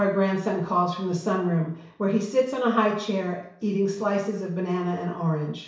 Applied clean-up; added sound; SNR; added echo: none; none; none; reverberation time 0.6 s.